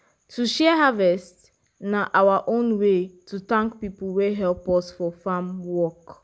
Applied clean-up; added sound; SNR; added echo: none; none; none; none.